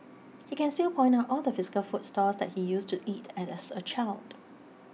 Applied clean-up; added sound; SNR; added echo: none; none; none; none.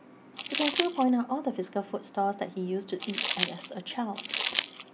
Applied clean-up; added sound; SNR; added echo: none; Crumpling, crinkling; 1 dB; none.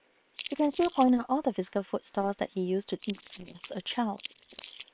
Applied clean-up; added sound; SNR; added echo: neural separator model SepFormer WHAM!.